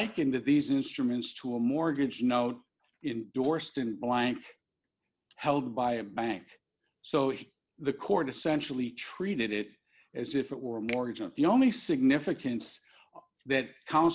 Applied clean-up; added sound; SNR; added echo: neural separator model SepFormer DNS4.